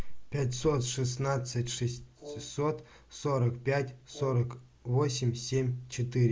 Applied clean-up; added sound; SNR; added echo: none; Brass instrument; 19 dB; none.